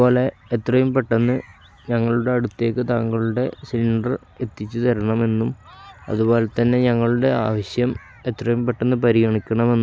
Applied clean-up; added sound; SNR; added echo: none; none; none; none.